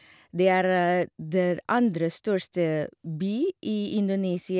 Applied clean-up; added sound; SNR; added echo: none; none; none; none.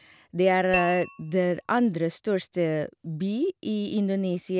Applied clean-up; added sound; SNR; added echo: none; Tap / Glass; 10 dB; none.